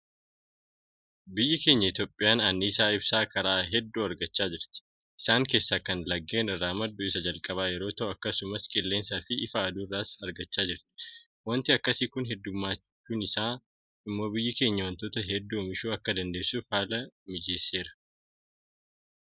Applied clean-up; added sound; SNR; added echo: neural mask model Resemble Enhance denoiser.